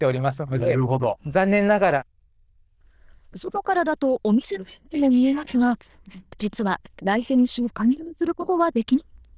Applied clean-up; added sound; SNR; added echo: neural diffusion model UNIVERSE++.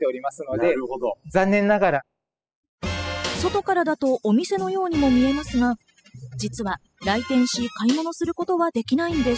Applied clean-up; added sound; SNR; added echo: classical method spectral subtraction.